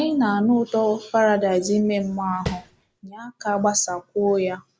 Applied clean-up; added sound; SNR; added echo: none; Tap; 10 dB; none.